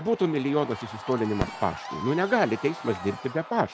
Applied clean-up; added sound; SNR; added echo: none; Fireworks + Crowd / Cheering; 11 dB; none.